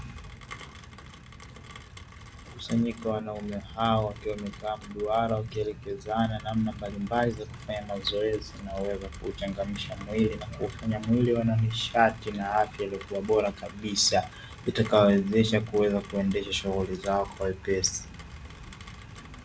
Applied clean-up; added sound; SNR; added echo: none; Rain; 15 dB; none.